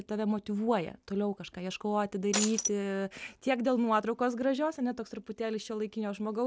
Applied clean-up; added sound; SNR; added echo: none; Shatter; 0 dB; none.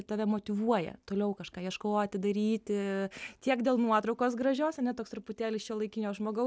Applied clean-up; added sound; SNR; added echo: none; none; none; none.